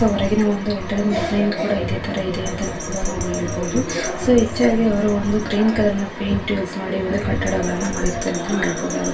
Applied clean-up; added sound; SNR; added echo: none; Bell; 12 dB; reverberation time 0.3 s.